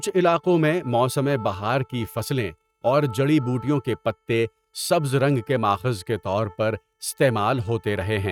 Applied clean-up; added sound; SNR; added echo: neural mask model RNNoise.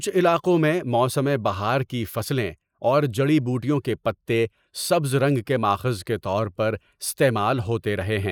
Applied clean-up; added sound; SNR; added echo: neural mask model Resemble Enhance denoiser.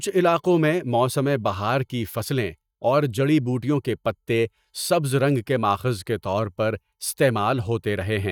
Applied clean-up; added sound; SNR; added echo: neural mask model DeepFilterNet 3.